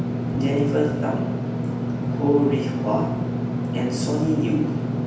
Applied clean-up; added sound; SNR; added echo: none; Engine / Mechanisms; -1 dB; reverberation time 0.9 s.